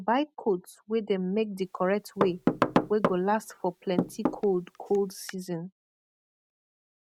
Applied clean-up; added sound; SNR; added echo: none; Knock / Wood; 1 dB; none.